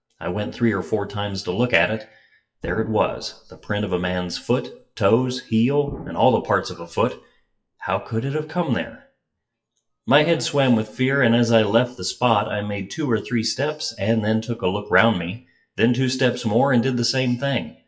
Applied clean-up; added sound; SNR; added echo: classical method WPE with log-MMSE.